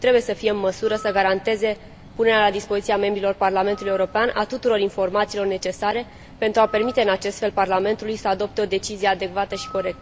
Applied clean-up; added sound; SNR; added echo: none; Bird; 19 dB; none.